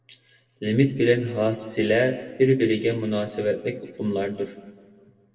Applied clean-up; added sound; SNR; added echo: none; none; none; reverberation time 1.6 s.